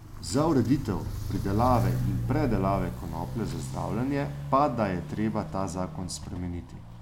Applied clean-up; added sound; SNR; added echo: none; Walk, footsteps; 5 dB; none.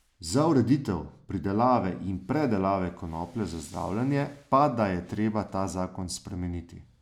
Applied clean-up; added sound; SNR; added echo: none; none; none; none.